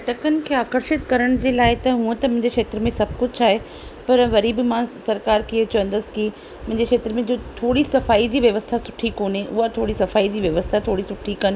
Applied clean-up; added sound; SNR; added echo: none; none; none; none.